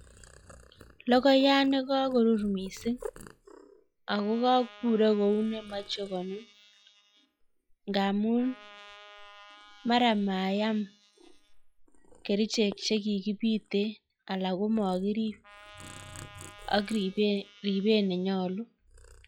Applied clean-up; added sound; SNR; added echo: classical method log-MMSE.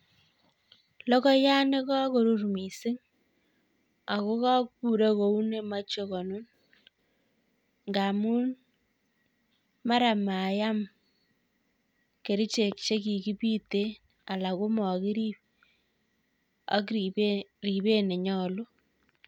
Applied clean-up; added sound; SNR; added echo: none; none; none; none.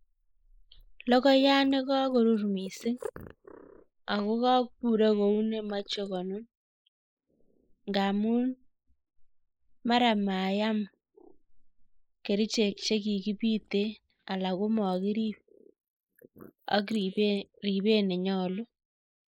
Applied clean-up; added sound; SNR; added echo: neural mask model Resemble Enhance denoiser.